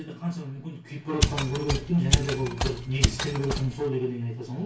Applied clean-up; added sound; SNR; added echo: none; Mechanisms; -2 dB; reverberation time 0.2 s.